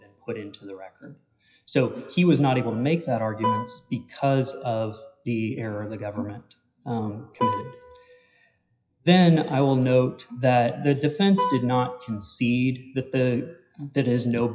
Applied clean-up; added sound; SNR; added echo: classical method WPE with log-MMSE.